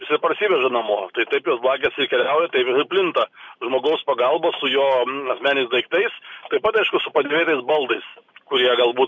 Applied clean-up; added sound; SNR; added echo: none; none; none; none.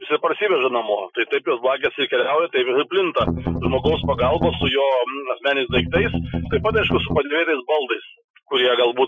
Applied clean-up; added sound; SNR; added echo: classical method Wiener filter.